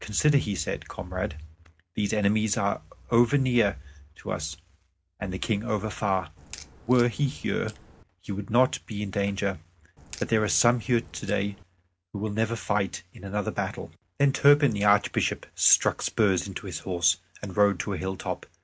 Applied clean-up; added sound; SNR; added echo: none; Crack; 20 dB; none.